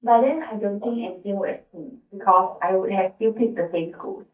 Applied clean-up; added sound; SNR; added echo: neural mask model DeepFilterNet 3.